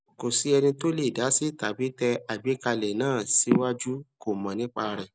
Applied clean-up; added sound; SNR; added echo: none; none; none; none.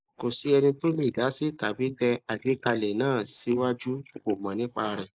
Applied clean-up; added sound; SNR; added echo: neural mask model Resemble Enhance denoiser.